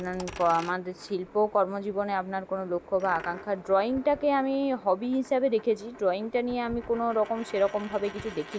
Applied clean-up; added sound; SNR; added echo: none; Coin (dropping); 19 dB; none.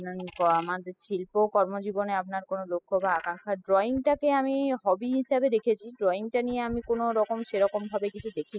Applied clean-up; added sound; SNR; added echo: classical method spectral subtraction.